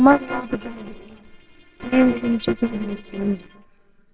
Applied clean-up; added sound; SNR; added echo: neural separator model SepFormer WHAMR!.